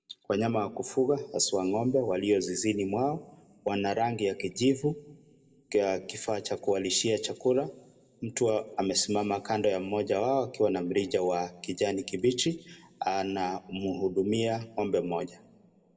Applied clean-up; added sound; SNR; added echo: none; none; none; reverberation time 0.6 s.